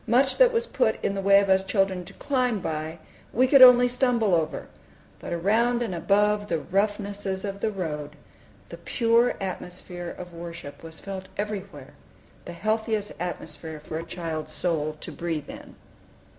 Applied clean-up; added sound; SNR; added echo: none; none; none; none.